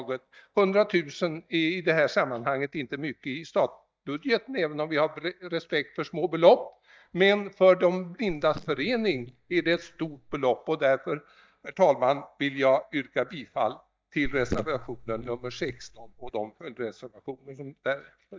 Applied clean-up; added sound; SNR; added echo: neural mask model DeepFilterNet 3.